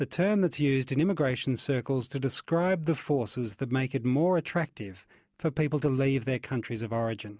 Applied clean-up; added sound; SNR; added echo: none; none; none; none.